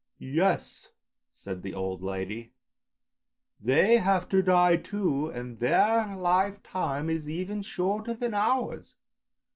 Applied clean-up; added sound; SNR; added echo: none; none; none; none.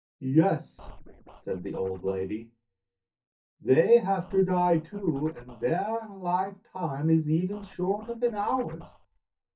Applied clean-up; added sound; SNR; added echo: neural mask model DeepFilterNet 3.